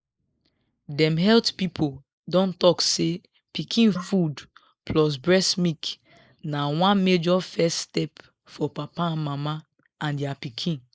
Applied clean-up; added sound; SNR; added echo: neural mask model Resemble Enhance denoiser.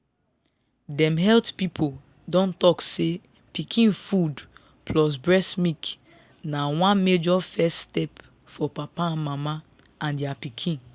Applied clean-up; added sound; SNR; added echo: none; none; none; none.